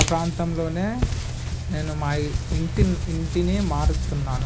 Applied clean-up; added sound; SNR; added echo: none; Tearing; -1 dB; none.